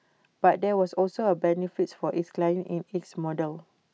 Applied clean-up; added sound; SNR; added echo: none; none; none; none.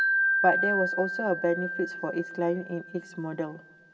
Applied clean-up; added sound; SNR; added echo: none; Wind chime; 0 dB; reverberation time 2.3 s.